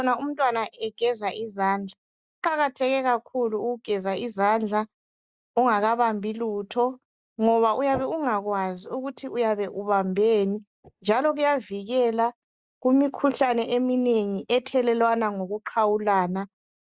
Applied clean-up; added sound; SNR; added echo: neural mask model DeepFilterNet 3.